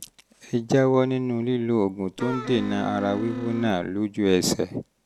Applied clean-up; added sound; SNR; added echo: none; Wind instrument, woodwind instrument; 8 dB; none.